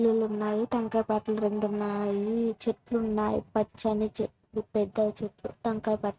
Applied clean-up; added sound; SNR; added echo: neural mask model RNNoise.